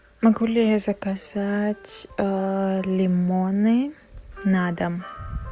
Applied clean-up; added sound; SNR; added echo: none; none; none; none.